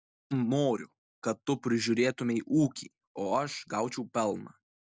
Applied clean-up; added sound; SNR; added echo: none; none; none; none.